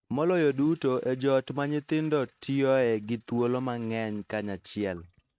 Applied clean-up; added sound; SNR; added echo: neural mask model RNNoise.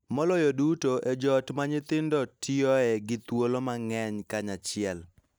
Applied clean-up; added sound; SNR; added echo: none; none; none; none.